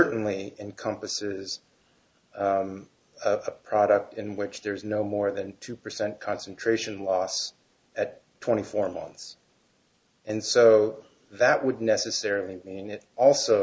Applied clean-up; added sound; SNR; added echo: none; none; none; none.